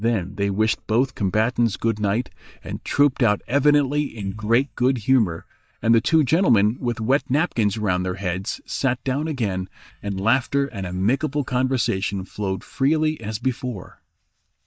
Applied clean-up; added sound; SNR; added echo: neural mask model DeepFilterNet 3.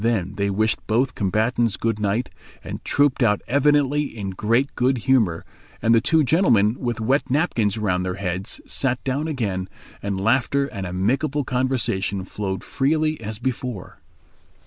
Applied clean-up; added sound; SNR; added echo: none; none; none; none.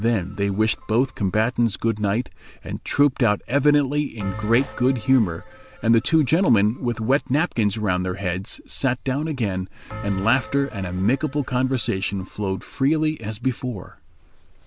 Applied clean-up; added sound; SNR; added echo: none; Bell; 19 dB; none.